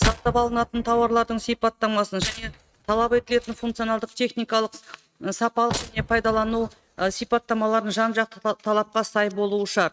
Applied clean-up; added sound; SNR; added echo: neural mask model RNNoise.